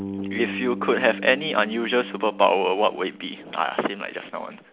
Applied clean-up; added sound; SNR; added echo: none; Bass guitar; 12 dB; none.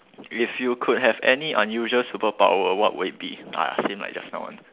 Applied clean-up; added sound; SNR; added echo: none; none; none; none.